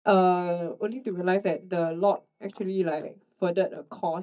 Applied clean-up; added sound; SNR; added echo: neural mask model DeepFilterNet 3.